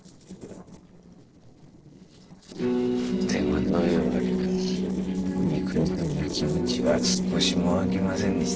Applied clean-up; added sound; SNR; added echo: neural separator model SepFormer DNS4.